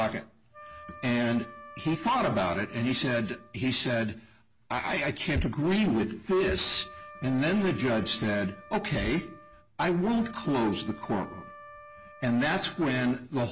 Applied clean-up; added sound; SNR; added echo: none; Wind instrument, woodwind instrument; 19 dB; none.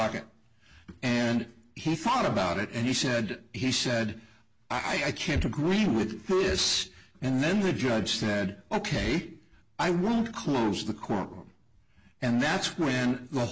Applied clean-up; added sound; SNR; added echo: none; none; none; none.